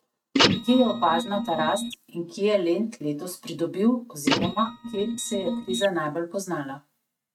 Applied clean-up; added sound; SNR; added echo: neural mask model RNNoise.